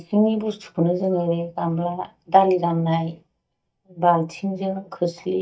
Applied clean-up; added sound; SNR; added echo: neural mask model DeepFilterNet 3.